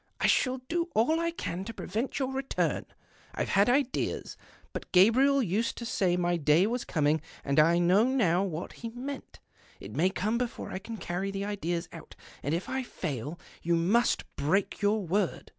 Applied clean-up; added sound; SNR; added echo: none; none; none; none.